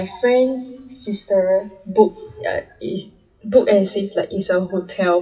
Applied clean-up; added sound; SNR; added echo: classical method WPE with log-MMSE.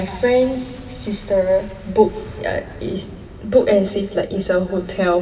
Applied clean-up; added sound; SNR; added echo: none; Explosion; 20 dB; reverberation time 1.8 s.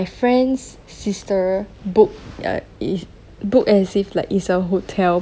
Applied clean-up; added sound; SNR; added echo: none; none; none; none.